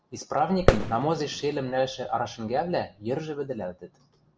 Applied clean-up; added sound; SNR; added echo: none; Fireworks; 1 dB; none.